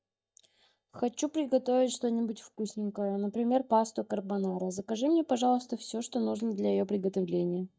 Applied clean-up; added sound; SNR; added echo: neural mask model DeepFilterNet 3.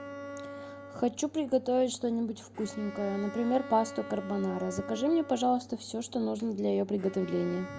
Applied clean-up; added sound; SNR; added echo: none; Bowed string instrument; 14 dB; none.